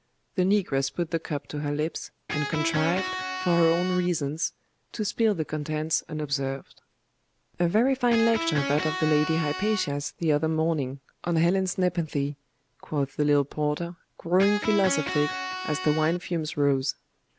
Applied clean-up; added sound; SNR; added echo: none; Electric guitar; 5 dB; none.